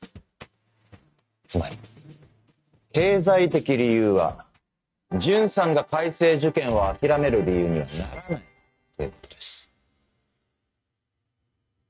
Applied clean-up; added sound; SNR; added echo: neural mask model RNNoise.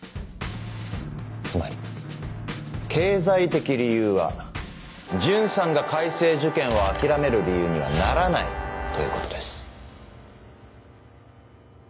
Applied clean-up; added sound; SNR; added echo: none; none; none; none.